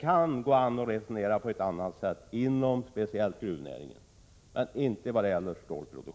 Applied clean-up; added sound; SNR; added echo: none; none; none; none.